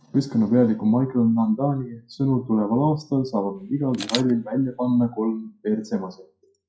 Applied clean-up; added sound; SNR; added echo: classical method WPE with log-MMSE.